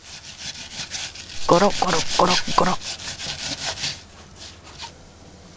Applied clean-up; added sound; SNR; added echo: none; Glass; 19 dB; none.